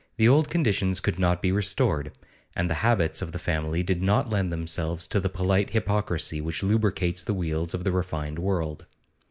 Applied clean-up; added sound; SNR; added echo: none; none; none; none.